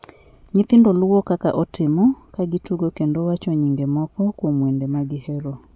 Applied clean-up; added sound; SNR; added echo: none; none; none; none.